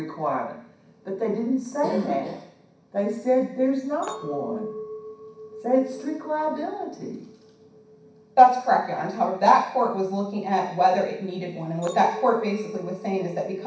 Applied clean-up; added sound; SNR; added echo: none; Chink, clink; 17 dB; reverberation time 0.6 s.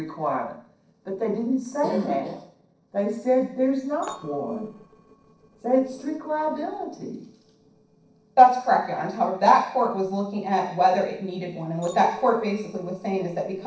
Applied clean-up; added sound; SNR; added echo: neural separator model SepFormer DNS4.